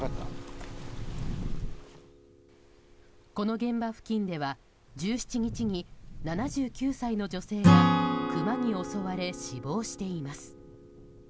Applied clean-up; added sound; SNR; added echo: none; Acoustic guitar / Strum; -1 dB; none.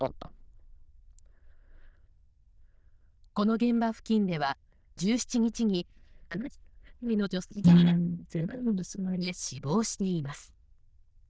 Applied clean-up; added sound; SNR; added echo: neural diffusion model UNIVERSE++.